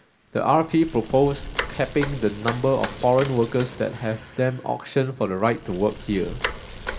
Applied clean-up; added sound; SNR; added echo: none; Bicycle; 11 dB; reverberation time 2.1 s.